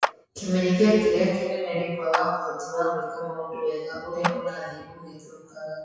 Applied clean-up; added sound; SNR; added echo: classical method WPE with log-MMSE.